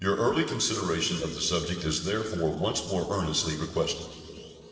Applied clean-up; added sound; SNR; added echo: neural separator model SepFormer DNS4.